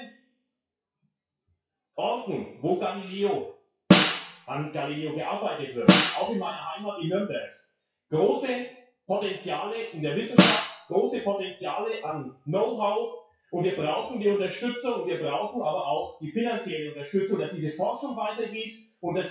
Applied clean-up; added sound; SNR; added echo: classical method WPE with log-MMSE.